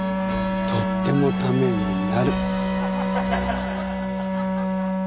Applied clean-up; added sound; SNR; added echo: none; Wind instrument, woodwind instrument; -3 dB; none.